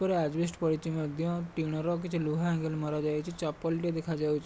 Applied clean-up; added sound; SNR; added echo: none; none; none; none.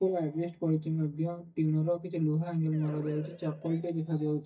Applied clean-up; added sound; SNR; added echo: neural mask model DeepFilterNet 3.